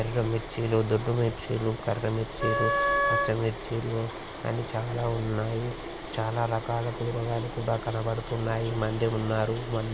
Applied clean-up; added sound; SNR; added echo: none; Wind instrument, woodwind instrument; -1 dB; none.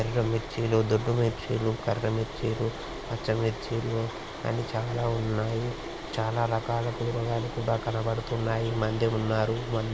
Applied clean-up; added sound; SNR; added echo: none; none; none; none.